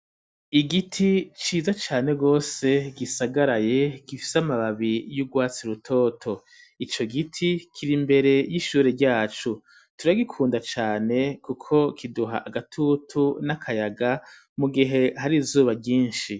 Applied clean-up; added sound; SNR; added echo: none; none; none; none.